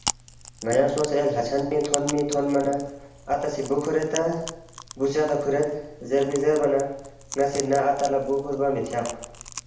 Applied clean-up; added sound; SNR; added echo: none; Chewing, mastication; 13 dB; reverberation time 0.8 s.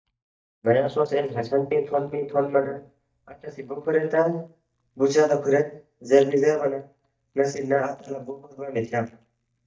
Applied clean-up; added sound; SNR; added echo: neural mask model DeepFilterNet 3.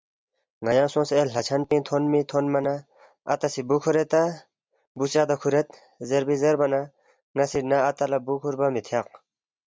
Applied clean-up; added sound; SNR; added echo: none; none; none; none.